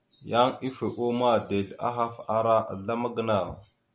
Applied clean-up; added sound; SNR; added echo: none; none; none; none.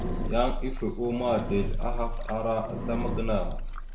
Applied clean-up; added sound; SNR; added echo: none; Engine; 0 dB; reverberation time 0.5 s.